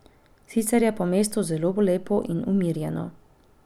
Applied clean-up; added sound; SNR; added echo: none; none; none; none.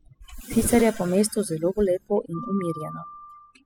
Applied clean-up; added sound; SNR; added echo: classical method spectral subtraction.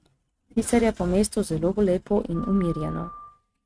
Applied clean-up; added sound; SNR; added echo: neural mask model RNNoise.